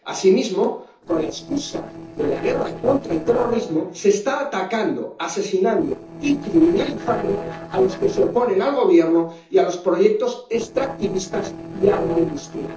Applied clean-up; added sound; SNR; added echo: neural separator model SepFormer DNS4.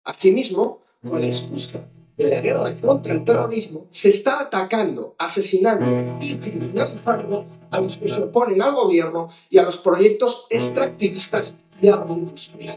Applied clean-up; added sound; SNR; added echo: neural mask model DeepFilterNet 3.